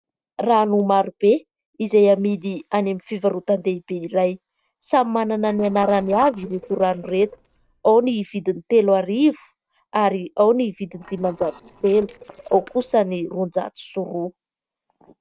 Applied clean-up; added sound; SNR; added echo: neural separator model SepFormer DNS4.